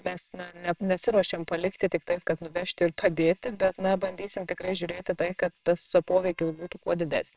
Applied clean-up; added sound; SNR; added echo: neural separator model SepFormer WHAMR!.